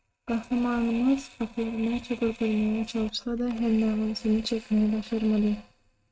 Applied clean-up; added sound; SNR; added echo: neural mask model RNNoise.